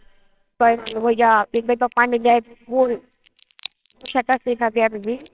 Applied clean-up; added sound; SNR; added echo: neural separator model SepFormer WHAMR!.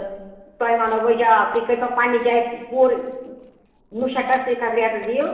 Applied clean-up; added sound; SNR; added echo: neural separator model SepFormer DNS4.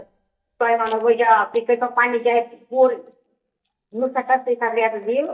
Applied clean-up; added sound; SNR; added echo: neural mask model DeepFilterNet 3.